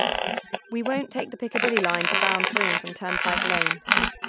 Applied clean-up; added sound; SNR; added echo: none; Squeak; -4 dB; none.